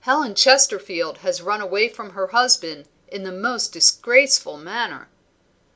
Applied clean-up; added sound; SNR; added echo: none; none; none; none.